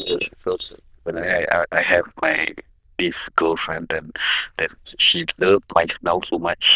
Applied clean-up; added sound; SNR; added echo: neural diffusion model UNIVERSE++.